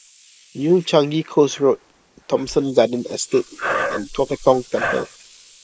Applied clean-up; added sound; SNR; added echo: neural mask model Resemble Enhance denoiser.